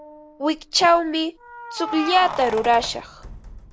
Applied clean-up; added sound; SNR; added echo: none; Keys jangling; 13 dB; none.